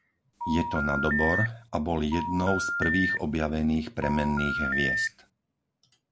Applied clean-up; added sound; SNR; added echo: none; Telephone; 1 dB; none.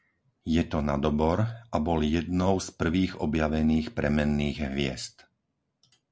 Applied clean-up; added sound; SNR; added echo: none; none; none; none.